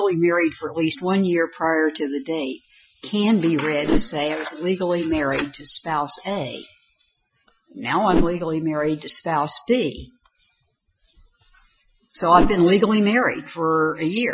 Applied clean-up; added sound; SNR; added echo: classical method Wiener filter.